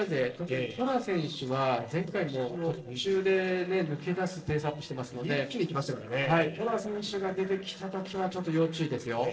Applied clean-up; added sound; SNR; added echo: neural separator model SepFormer DNS4.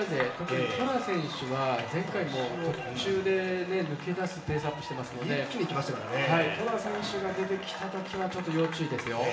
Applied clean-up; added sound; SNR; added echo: none; Breathing; 18 dB; reverberation time 0.7 s.